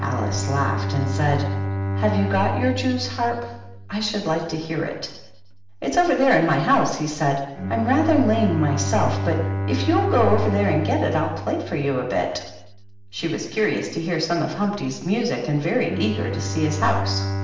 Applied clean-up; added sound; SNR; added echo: none; Bowed string instrument; 5 dB; reverberation time 0.8 s.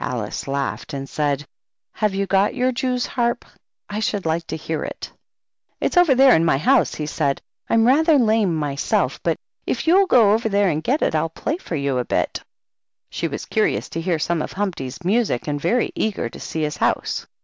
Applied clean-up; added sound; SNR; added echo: none; none; none; none.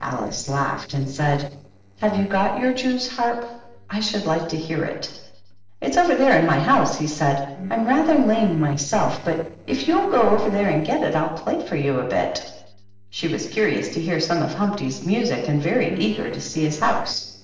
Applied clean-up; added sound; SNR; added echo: neural separator model SepFormer DNS4.